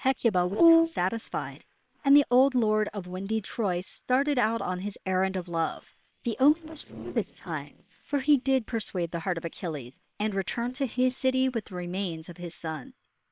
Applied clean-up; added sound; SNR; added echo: neural separator model SepFormer WHAM!.